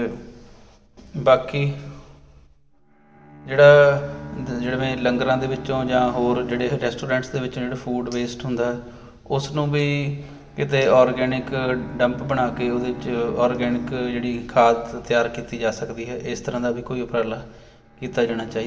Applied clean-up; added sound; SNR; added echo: none; Bowed string instrument; 17 dB; reverberation time 1.2 s.